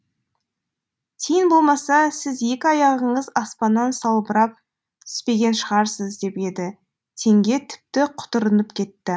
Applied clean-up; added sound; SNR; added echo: none; none; none; none.